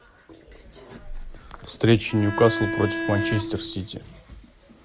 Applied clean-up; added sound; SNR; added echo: none; Bowed string instrument; 4 dB; none.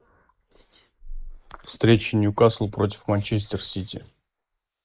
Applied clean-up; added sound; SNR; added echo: neural mask model Resemble Enhance denoiser.